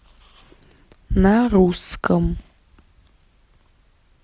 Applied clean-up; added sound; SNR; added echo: none; none; none; none.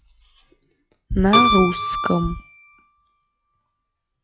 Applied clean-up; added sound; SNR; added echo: classical method log-MMSE.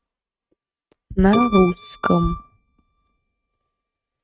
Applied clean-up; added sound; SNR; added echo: neural mask model RNNoise.